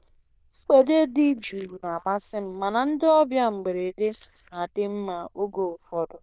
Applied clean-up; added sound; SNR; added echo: neural diffusion model UNIVERSE++.